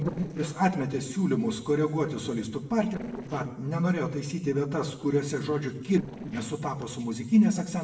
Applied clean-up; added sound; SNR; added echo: neural separator model SepFormer DNS4.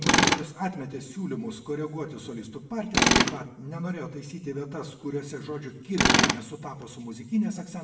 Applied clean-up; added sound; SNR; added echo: none; Tools; -4 dB; reverberation time 0.7 s.